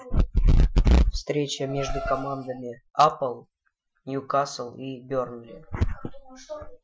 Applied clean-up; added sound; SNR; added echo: classical method Wiener filter.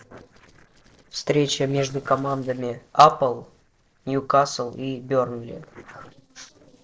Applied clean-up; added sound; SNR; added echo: neural separator model SepFormer DNS4.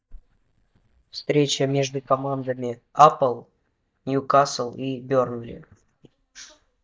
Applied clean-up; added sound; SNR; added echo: neural mask model DeepFilterNet 3.